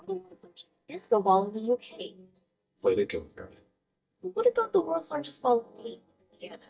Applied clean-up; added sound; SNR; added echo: neural mask model DeepFilterNet 3.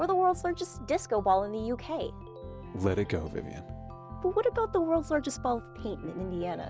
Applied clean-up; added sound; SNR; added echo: none; none; none; none.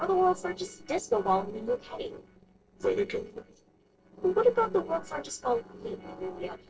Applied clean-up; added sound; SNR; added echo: neural separator model SepFormer DNS4.